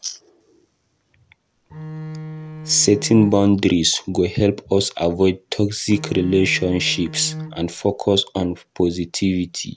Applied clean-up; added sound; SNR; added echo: none; Bowed string instrument; 13 dB; none.